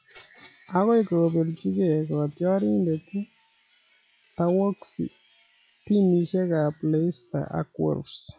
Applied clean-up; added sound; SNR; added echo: classical method log-MMSE.